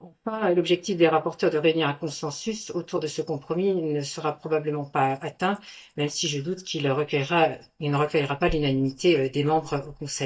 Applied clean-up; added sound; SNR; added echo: neural mask model DeepFilterNet 3.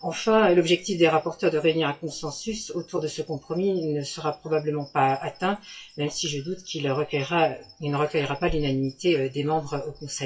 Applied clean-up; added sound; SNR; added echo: classical method WPE with log-MMSE.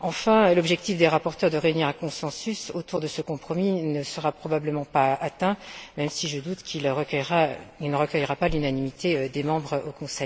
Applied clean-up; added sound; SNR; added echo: none; none; none; none.